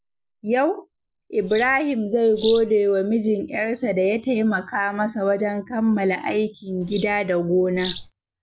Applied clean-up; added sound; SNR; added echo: none; Bird vocalization, bird call, bird song; 15 dB; none.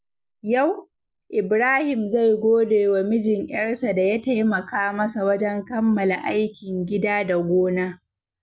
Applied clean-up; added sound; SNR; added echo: none; none; none; none.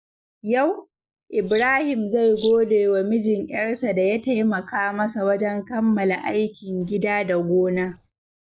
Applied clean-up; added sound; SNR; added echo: neural mask model DeepFilterNet 3.